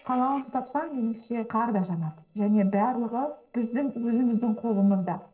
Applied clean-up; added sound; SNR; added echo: neural separator model SepFormer DNS4.